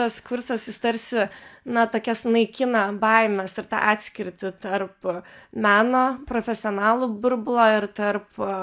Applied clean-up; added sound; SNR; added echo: none; none; none; none.